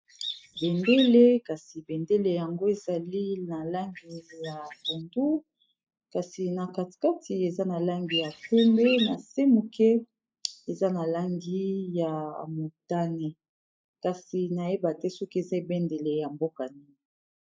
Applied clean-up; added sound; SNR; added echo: neural mask model Resemble Enhance denoiser.